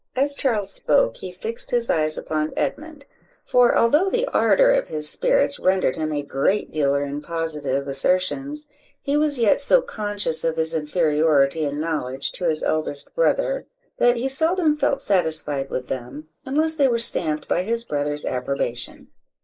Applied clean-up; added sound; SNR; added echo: neural mask model Resemble Enhance denoiser.